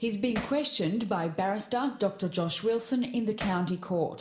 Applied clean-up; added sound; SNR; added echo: none; Hammer; 10 dB; reverberation time 2.0 s.